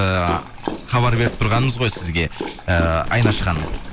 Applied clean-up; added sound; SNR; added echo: none; Dog + Wind; 7 dB; none.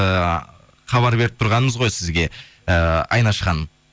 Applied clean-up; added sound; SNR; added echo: none; none; none; none.